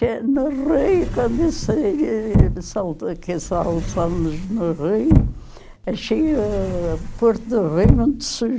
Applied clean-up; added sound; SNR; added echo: none; Sliding door / Slam / Wood; 3 dB; none.